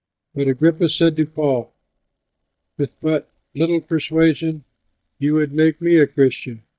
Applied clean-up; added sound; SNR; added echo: neural mask model DeepFilterNet 3.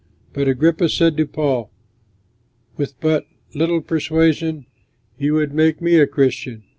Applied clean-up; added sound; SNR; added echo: none; none; none; none.